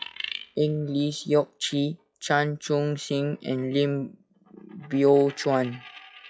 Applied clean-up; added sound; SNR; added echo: classical method log-MMSE.